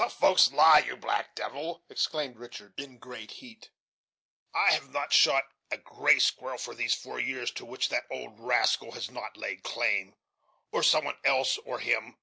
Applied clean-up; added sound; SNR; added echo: none; none; none; none.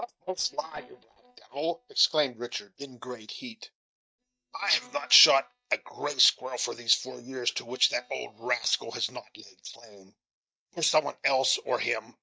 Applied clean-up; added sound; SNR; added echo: neural mask model DeepFilterNet 3.